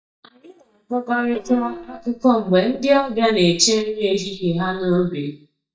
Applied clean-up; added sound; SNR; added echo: neural mask model DeepFilterNet 3.